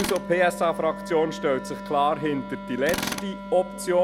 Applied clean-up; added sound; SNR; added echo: none; Tools + Wind instrument, woodwind instrument; 9 dB; none.